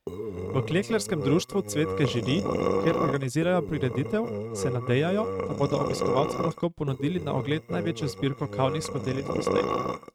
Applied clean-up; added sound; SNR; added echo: neural mask model RNNoise.